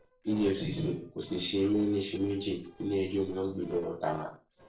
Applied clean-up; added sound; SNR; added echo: neural separator model SepFormer DNS4.